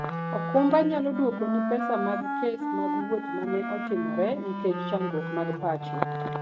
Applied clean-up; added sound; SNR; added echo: neural mask model RNNoise.